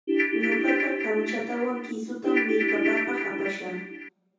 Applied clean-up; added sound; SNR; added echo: none; Ringtone / Keyboard (musical); -4 dB; reverberation time 0.6 s.